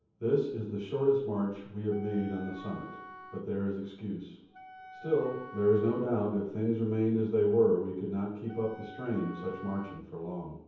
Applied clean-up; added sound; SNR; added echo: none; Wind instrument, woodwind instrument; 17 dB; reverberation time 0.9 s.